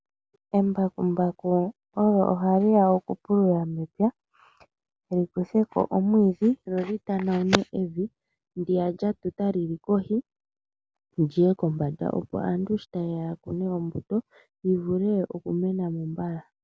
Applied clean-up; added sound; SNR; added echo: none; none; none; none.